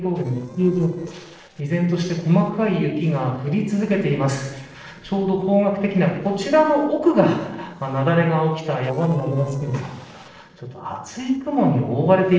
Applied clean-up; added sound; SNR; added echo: neural separator model SepFormer DNS4.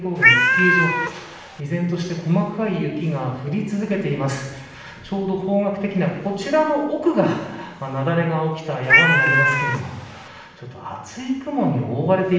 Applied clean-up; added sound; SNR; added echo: none; Cat; -5 dB; reverberation time 0.9 s.